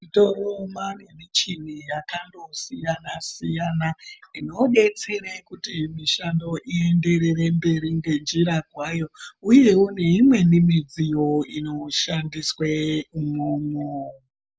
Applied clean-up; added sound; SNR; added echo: none; none; none; none.